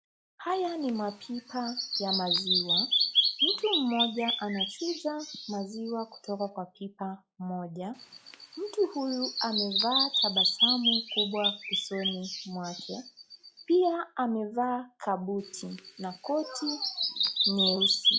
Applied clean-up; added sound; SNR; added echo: classical method log-MMSE.